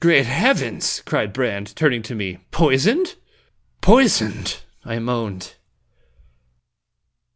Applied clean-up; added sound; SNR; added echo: none; none; none; none.